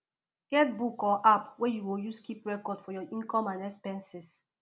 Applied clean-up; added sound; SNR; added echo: none; none; none; none.